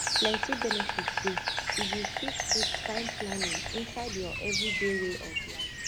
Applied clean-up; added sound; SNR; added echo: none; Insect; -5 dB; none.